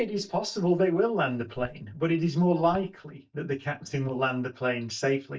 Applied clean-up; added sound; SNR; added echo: neural mask model DeepFilterNet 3.